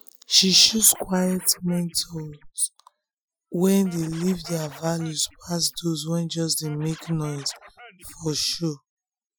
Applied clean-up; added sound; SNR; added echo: classical method Wiener filter.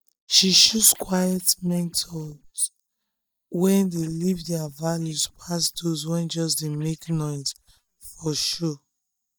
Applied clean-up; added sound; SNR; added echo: neural mask model DeepFilterNet 3.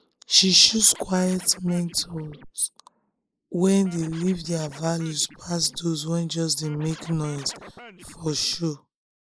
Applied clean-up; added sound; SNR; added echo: neural mask model Resemble Enhance denoiser.